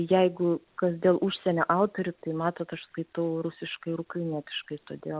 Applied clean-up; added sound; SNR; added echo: none; none; none; none.